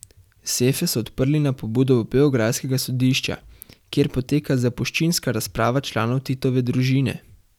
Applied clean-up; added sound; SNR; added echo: none; none; none; none.